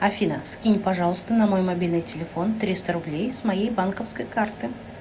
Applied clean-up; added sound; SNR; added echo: none; none; none; none.